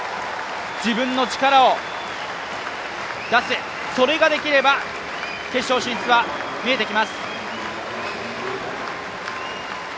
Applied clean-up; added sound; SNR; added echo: none; none; none; none.